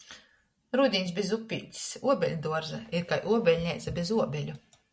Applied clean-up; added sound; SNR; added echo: none; none; none; none.